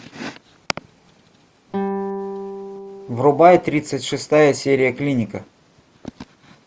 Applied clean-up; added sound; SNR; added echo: none; Guitar; 10 dB; none.